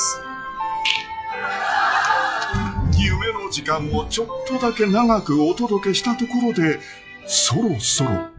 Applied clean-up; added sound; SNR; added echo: classical method log-MMSE.